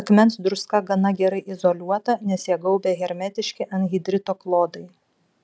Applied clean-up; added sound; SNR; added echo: none; none; none; none.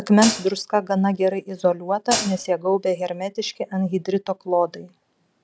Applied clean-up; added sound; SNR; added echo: none; Hi-hat; 4 dB; none.